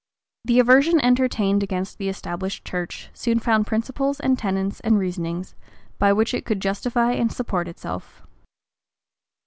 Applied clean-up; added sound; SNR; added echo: none; none; none; none.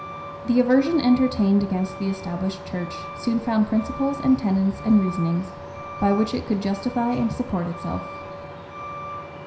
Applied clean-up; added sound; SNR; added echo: none; Truck; 12 dB; reverberation time 0.5 s.